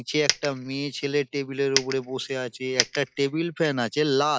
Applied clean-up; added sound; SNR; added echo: classical method log-MMSE.